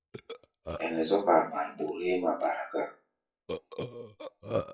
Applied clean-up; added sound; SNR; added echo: classical method WPE with log-MMSE.